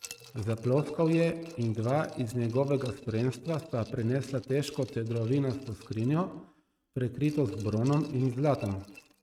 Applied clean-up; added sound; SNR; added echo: neural mask model RNNoise.